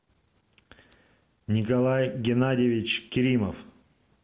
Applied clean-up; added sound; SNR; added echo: none; none; none; none.